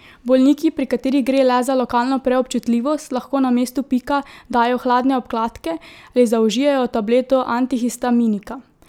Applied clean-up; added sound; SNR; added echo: none; none; none; none.